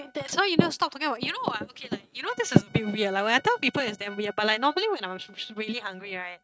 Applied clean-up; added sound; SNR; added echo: neural mask model RNNoise.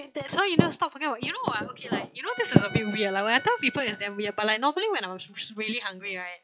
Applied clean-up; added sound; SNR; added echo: classical method log-MMSE.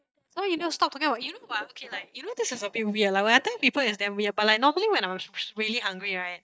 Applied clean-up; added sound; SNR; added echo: neural mask model DeepFilterNet 3.